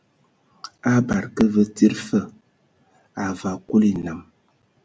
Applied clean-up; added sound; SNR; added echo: none; none; none; none.